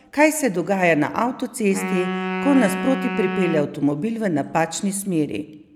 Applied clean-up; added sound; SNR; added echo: none; Wind instrument, woodwind instrument; 6 dB; none.